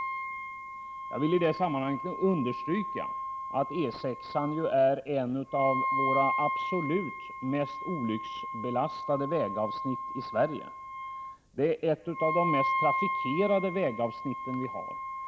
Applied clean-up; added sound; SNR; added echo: none; Wind instrument, woodwind instrument; 4 dB; none.